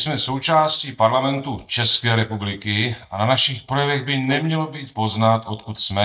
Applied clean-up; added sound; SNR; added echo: neural mask model DeepFilterNet 3.